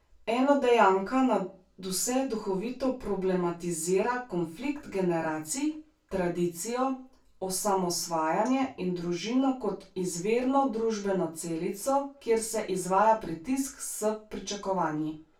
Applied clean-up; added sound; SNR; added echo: none; none; none; reverberation time 0.2 s.